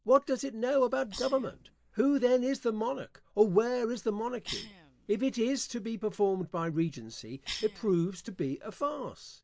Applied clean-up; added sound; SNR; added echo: neural mask model Resemble Enhance denoiser.